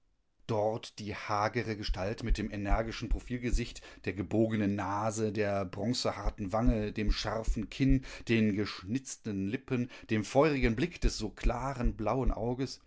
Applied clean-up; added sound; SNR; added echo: none; Knock; 4 dB; none.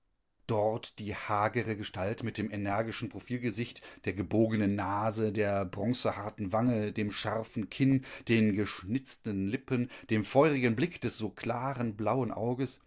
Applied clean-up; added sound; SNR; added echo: neural separator model SepFormer DNS4.